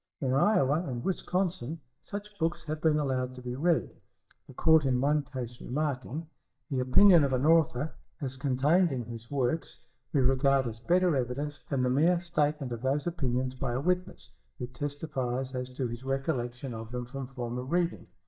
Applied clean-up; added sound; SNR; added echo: neural mask model DeepFilterNet 3.